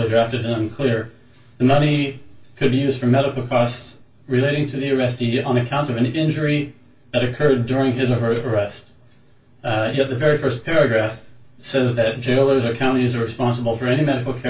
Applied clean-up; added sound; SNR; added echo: none; none; none; reverberation time 0.1 s.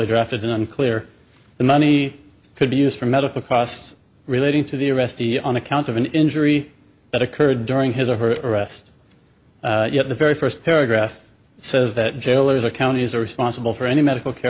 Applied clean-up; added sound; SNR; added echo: none; none; none; none.